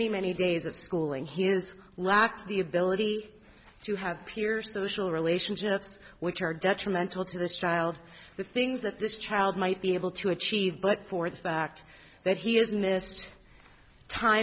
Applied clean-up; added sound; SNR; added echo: none; none; none; none.